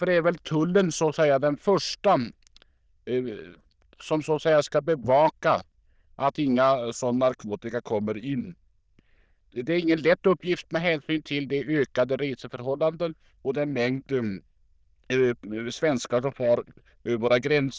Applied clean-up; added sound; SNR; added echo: neural diffusion model UNIVERSE++.